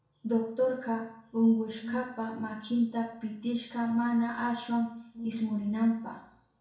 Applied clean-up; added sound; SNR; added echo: none; Brass instrument; 10 dB; reverberation time 0.6 s.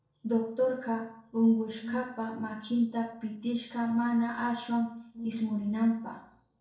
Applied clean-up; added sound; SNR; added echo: neural separator model SepFormer DNS4.